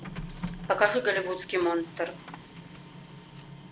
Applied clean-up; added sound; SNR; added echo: none; Printer; 11 dB; none.